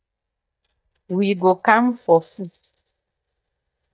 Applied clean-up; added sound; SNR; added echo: neural mask model DeepFilterNet 3.